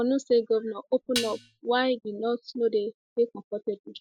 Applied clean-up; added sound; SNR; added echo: classical method spectral subtraction.